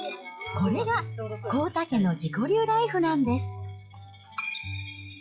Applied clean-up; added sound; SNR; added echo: classical method log-MMSE.